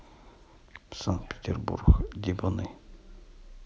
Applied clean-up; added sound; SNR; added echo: none; none; none; none.